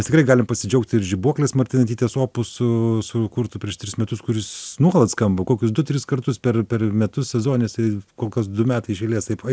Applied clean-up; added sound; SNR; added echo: none; none; none; none.